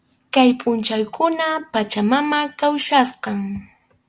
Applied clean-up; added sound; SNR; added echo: none; none; none; none.